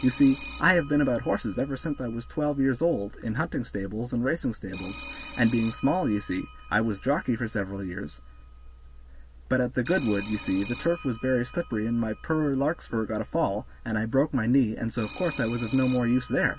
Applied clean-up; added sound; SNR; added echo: none; Telephone; 13 dB; none.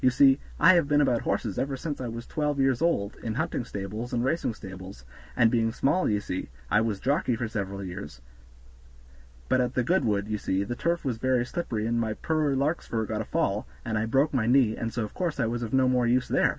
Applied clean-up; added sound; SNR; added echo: none; none; none; none.